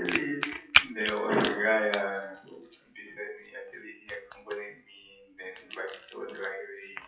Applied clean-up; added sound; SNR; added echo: classical method WPE with log-MMSE.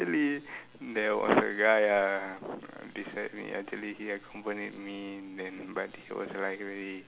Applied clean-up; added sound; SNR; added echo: none; none; none; none.